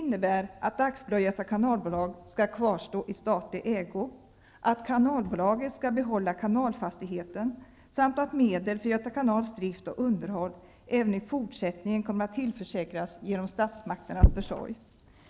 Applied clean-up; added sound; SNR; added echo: none; none; none; none.